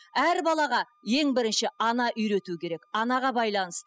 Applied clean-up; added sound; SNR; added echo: classical method spectral subtraction.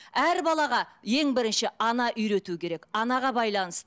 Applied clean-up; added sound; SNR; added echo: none; none; none; none.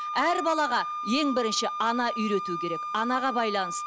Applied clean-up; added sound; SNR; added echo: none; Wind instrument, woodwind instrument; 5 dB; none.